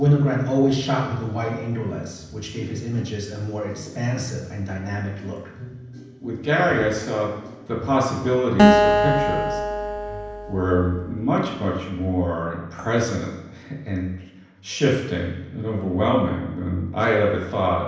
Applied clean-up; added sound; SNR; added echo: none; Acoustic guitar; -2 dB; reverberation time 0.9 s.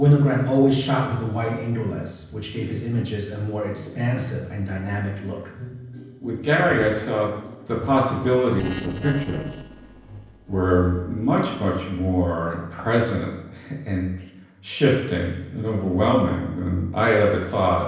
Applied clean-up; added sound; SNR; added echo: neural separator model SepFormer DNS4.